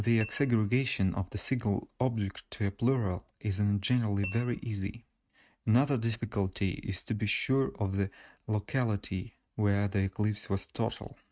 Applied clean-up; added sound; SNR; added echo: neural mask model RNNoise.